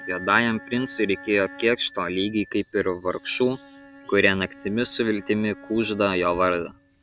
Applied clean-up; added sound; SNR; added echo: none; Bell + Bowed string instrument; 19 dB; none.